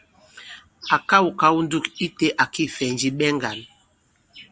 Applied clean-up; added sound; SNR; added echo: none; none; none; none.